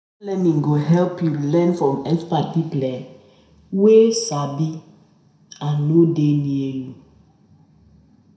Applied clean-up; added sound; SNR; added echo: none; none; none; reverberation time 0.5 s.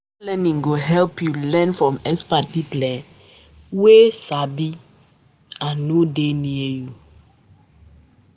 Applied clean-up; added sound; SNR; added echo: none; none; none; none.